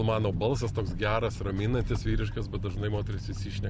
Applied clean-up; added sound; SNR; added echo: none; none; none; none.